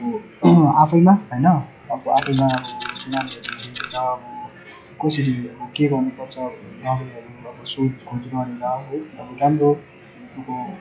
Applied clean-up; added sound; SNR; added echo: classical method log-MMSE.